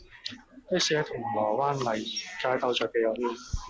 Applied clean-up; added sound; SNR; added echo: none; Tick-tock; 15 dB; none.